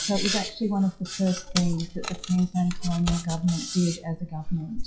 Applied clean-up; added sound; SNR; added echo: classical method WPE with log-MMSE.